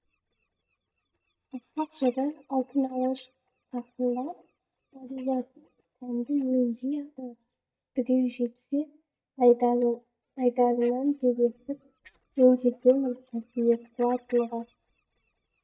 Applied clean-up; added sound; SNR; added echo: neural mask model DeepFilterNet 3.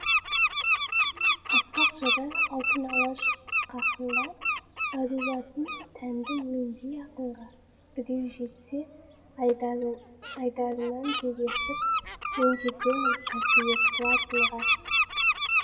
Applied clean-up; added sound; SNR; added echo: none; Bird; -4 dB; reverberation time 1.5 s.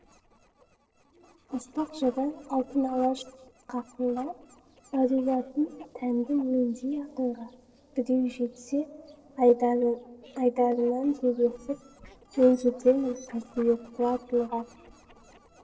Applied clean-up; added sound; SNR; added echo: neural separator model SepFormer DNS4.